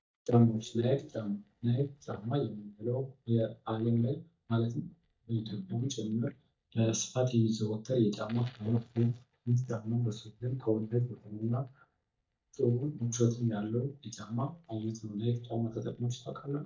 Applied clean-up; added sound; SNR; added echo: neural mask model DeepFilterNet 3.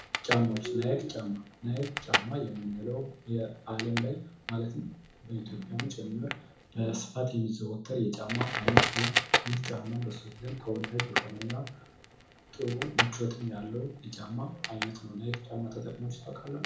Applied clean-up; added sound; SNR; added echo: none; Crackle; 1 dB; reverberation time 0.7 s.